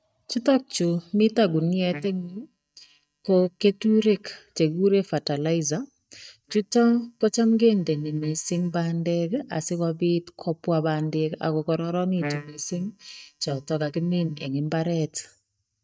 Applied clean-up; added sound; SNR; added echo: neural mask model DeepFilterNet 3.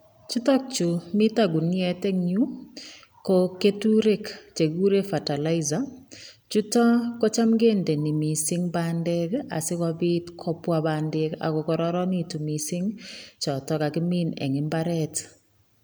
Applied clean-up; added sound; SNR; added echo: none; none; none; none.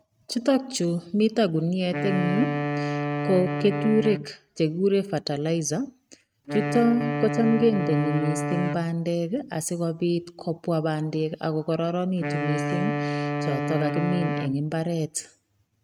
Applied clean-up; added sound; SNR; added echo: neural mask model RNNoise.